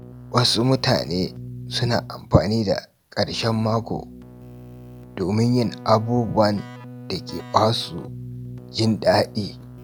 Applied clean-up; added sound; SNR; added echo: none; Keyboard (musical); 16 dB; none.